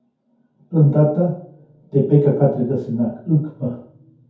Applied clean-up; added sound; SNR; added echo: none; none; none; reverberation time 0.6 s.